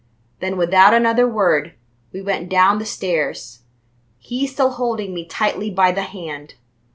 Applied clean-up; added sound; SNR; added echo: none; none; none; none.